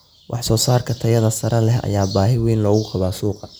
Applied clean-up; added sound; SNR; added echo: none; none; none; none.